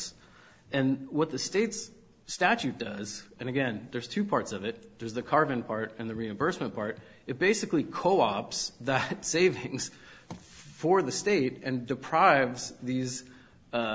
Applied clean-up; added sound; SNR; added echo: none; none; none; none.